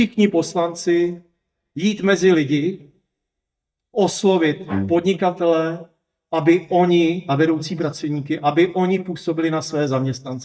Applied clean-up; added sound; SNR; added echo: neural mask model DeepFilterNet 3.